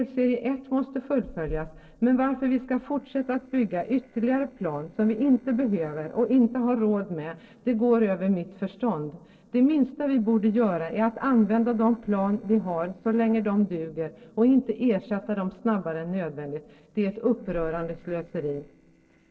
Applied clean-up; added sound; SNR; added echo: neural separator model SepFormer DNS4.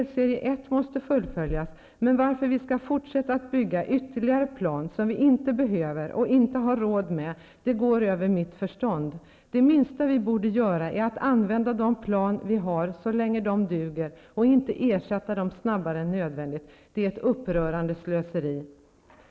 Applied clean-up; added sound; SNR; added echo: none; none; none; none.